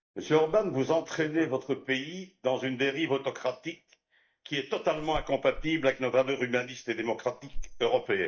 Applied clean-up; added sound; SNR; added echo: neural mask model DeepFilterNet 3.